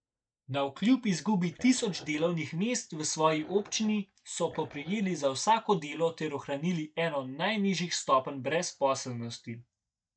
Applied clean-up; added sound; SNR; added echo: neural mask model DeepFilterNet 3.